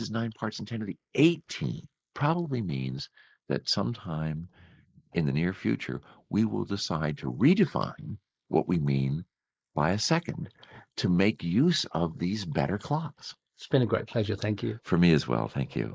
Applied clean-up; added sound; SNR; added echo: neural mask model Resemble Enhance denoiser.